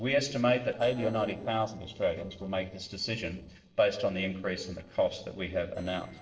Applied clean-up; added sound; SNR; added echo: neural separator model SepFormer DNS4.